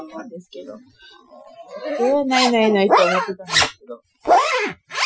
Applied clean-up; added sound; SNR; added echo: classical method Wiener filter.